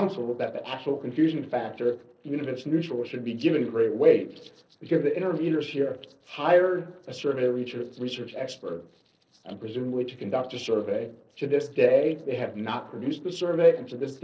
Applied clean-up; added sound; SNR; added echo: neural separator model SepFormer DNS4.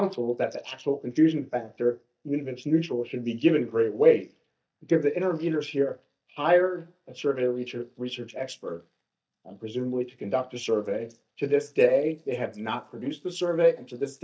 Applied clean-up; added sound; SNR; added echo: neural mask model DeepFilterNet 3.